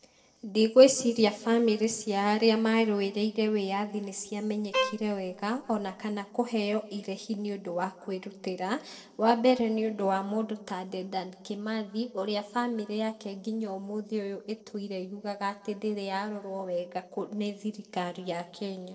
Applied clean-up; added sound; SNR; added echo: neural separator model SepFormer DNS4.